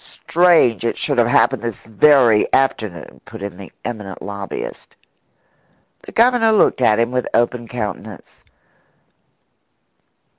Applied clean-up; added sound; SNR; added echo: none; none; none; none.